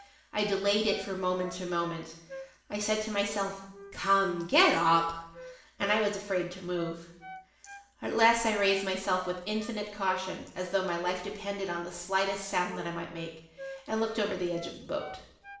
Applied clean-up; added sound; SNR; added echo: none; Wind instrument, woodwind instrument; 18 dB; reverberation time 0.7 s.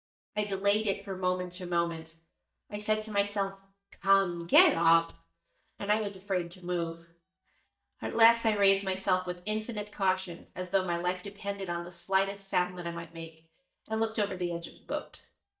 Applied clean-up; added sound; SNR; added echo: neural mask model DeepFilterNet 3.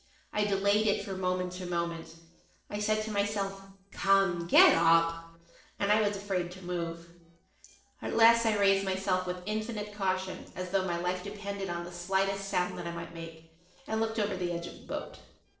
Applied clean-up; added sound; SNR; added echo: neural separator model SepFormer DNS4.